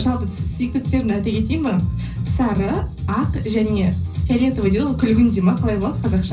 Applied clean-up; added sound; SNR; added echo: none; none; none; reverberation time 0.5 s.